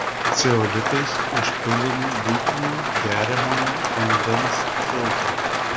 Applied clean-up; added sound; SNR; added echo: none; Rain; -3 dB; none.